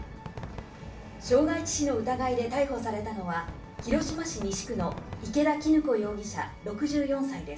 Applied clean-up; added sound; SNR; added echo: none; Fireworks; 16 dB; reverberation time 0.3 s.